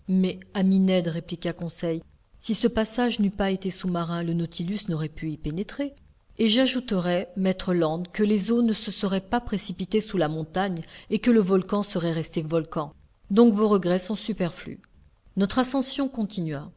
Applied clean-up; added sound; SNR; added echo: none; none; none; none.